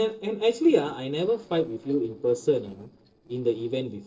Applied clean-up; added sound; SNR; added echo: neural separator model SepFormer DNS4.